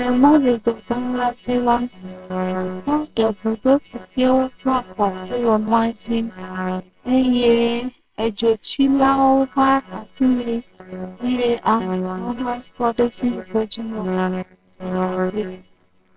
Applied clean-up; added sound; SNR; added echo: neural separator model SepFormer WHAMR!.